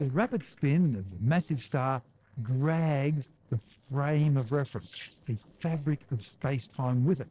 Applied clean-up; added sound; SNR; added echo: neural separator model SepFormer DNS4.